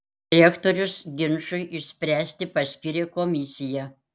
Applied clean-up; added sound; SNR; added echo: none; none; none; none.